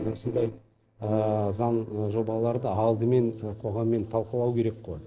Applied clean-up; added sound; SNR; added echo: neural separator model SepFormer DNS4.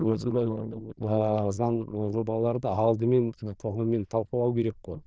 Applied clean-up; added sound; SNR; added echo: neural diffusion model UNIVERSE++.